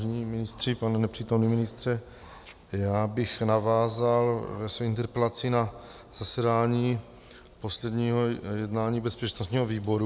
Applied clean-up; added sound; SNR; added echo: none; none; none; none.